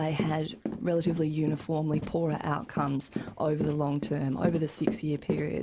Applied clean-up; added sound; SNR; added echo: none; Run; 7 dB; none.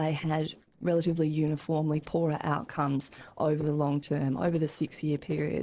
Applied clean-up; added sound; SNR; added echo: neural separator model SepFormer DNS4.